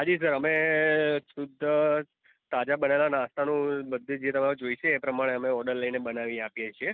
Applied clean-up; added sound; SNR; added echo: none; none; none; none.